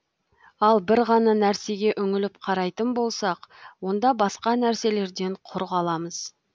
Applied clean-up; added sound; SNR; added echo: none; none; none; none.